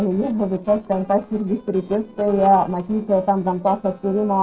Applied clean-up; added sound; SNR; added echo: neural separator model SepFormer DNS4.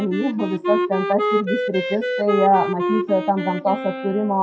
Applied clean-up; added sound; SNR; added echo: classical method WPE with log-MMSE.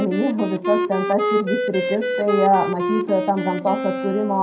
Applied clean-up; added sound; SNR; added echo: none; Wind instrument, woodwind instrument; 3 dB; reverberation time 0.2 s.